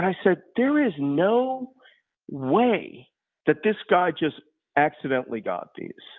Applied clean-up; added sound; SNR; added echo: none; none; none; none.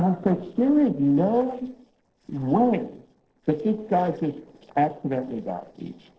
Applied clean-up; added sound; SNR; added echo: neural separator model SepFormer DNS4.